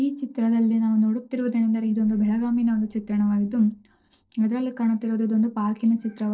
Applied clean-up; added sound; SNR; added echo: neural separator model SepFormer DNS4.